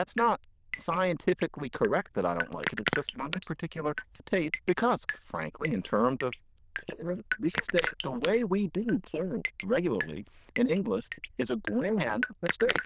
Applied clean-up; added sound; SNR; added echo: neural diffusion model UNIVERSE++.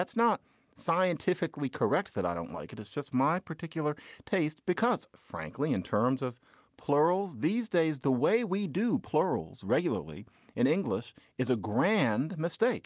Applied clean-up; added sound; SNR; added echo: none; none; none; none.